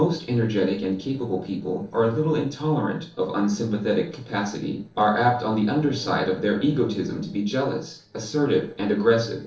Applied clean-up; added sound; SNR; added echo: neural separator model SepFormer DNS4.